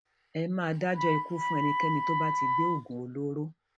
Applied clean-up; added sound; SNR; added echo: none; Wind instrument, woodwind instrument; 0 dB; none.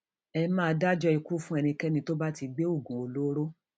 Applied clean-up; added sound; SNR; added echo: none; none; none; none.